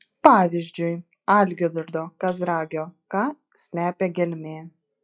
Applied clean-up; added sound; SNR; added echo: classical method log-MMSE.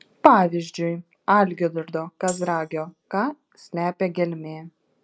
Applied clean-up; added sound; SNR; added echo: none; Tambourine; 17 dB; none.